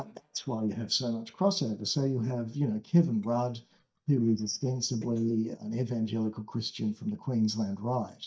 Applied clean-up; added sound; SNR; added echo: neural mask model DeepFilterNet 3.